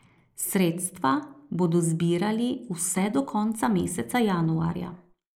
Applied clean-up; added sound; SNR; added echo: neural mask model Resemble Enhance denoiser.